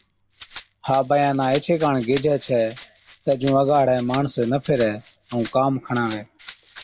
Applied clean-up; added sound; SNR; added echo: none; Rattle (instrument); 13 dB; none.